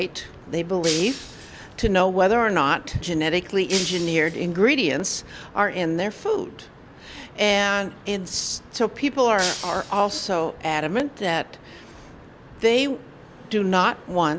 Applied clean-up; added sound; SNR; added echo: none; Shatter; 9 dB; none.